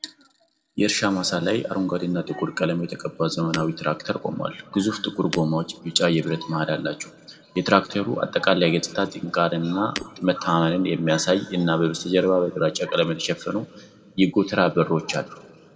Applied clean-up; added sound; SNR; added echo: none; Shatter; 16 dB; reverberation time 1.3 s.